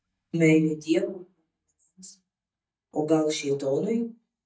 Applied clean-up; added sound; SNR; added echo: neural mask model DeepFilterNet 3.